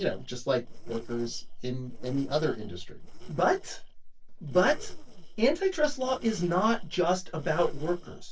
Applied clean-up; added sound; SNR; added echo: neural separator model SepFormer DNS4.